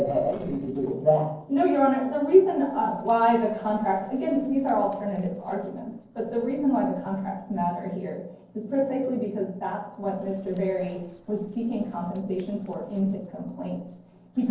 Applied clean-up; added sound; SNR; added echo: neural separator model SepFormer DNS4.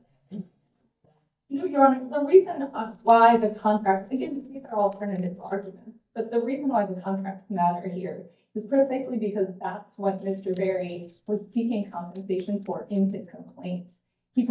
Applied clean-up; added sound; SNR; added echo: neural mask model DeepFilterNet 3.